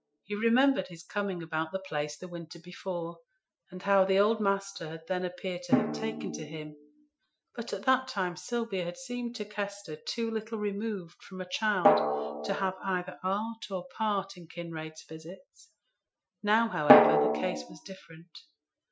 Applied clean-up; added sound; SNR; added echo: classical method Wiener filter.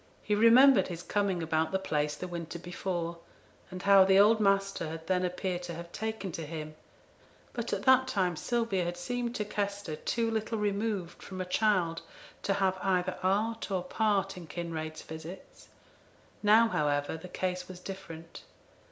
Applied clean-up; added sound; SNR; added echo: none; none; none; none.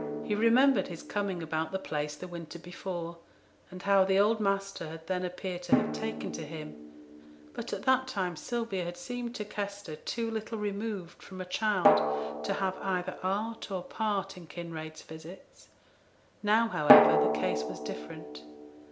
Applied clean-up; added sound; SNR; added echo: none; Drum; 2 dB; none.